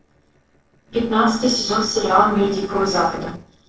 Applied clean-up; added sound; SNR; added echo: neural separator model SepFormer DNS4.